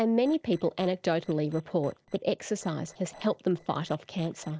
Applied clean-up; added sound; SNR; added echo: neural separator model SepFormer DNS4.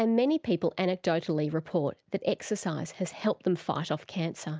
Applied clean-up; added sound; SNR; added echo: none; none; none; none.